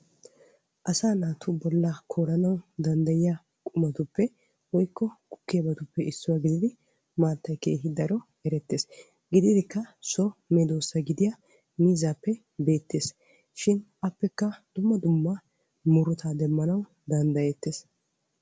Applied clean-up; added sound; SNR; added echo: none; none; none; none.